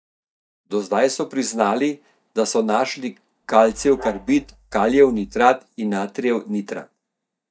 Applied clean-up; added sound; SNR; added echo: neural mask model DeepFilterNet 3.